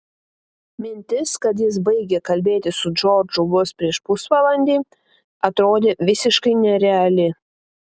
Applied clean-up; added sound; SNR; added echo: none; none; none; none.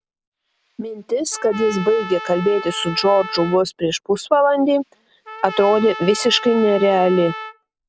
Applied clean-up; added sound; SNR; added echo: none; Trumpet; 14 dB; none.